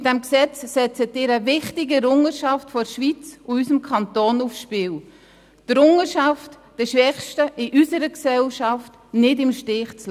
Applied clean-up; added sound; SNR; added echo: none; none; none; none.